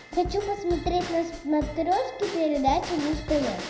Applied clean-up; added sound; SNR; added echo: none; Bell / Drum / Drum kit; 10 dB; reverberation time 0.6 s.